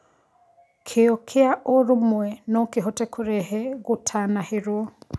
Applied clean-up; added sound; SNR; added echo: none; none; none; none.